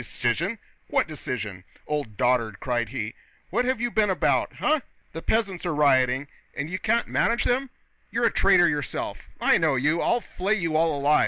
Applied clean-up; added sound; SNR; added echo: none; none; none; none.